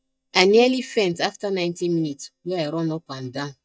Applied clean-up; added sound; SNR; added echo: neural mask model DeepFilterNet 3.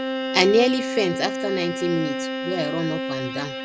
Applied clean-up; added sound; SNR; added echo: none; Bowed string instrument; 4 dB; none.